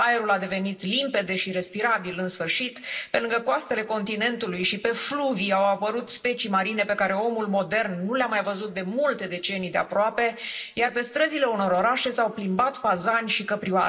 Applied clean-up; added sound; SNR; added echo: none; none; none; reverberation time 0.7 s.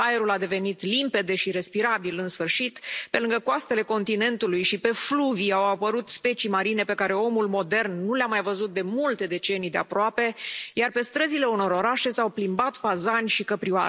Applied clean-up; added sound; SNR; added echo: none; none; none; none.